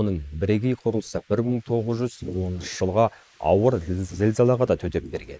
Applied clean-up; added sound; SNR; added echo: neural mask model Resemble Enhance denoiser.